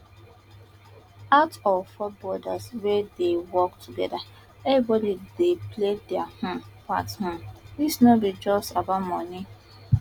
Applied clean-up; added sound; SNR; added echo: none; none; none; none.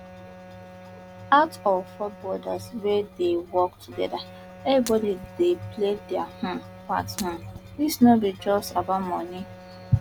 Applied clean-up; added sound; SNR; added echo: none; Shatter + Wind instrument, woodwind instrument; 18 dB; none.